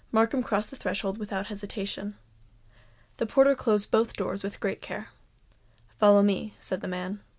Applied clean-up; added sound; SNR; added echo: none; none; none; none.